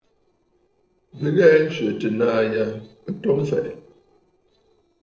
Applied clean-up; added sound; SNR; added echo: neural separator model SepFormer DNS4.